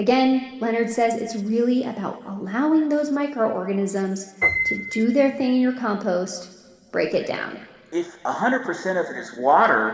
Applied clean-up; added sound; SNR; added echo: none; Piano; 12 dB; reverberation time 2.1 s.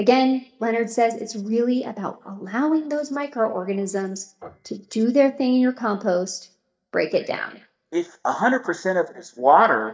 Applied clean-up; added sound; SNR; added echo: neural mask model DeepFilterNet 3.